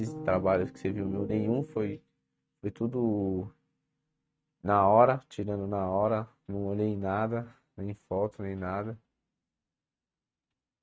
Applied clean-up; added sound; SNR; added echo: neural mask model RNNoise.